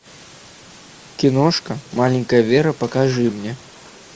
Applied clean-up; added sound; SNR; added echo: none; none; none; none.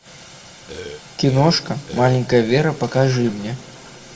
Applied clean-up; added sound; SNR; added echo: none; Burping, eructation; 13 dB; reverberation time 2.0 s.